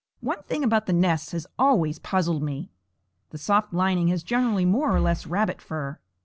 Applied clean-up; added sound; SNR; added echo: none; Breathing; 9 dB; none.